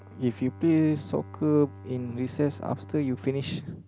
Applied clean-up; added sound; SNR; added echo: none; Bowed string instrument; 17 dB; none.